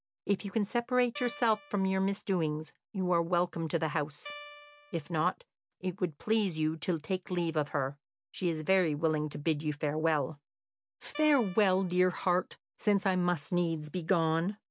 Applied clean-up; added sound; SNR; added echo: none; Guitar; 17 dB; none.